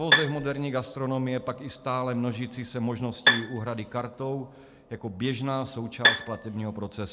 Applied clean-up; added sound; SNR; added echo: none; Bowed string instrument; -4 dB; none.